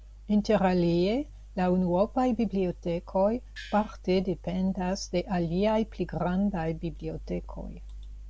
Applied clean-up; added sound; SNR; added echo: none; Gong; 17 dB; none.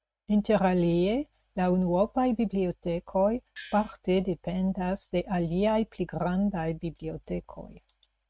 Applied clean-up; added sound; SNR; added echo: neural mask model RNNoise.